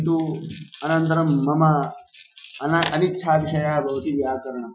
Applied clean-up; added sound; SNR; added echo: classical method Wiener filter.